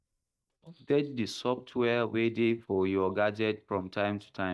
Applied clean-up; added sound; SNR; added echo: neural mask model DeepFilterNet 3.